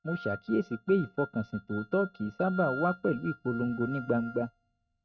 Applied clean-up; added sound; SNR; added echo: neural mask model RNNoise.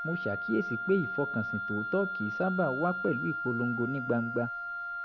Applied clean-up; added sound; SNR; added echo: none; Wind instrument, woodwind instrument; 4 dB; none.